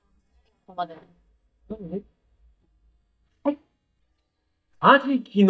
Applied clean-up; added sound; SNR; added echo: neural mask model DeepFilterNet 3.